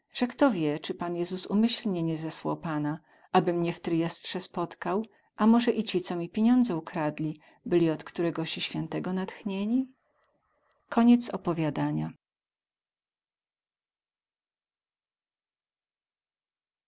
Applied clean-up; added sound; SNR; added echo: none; none; none; none.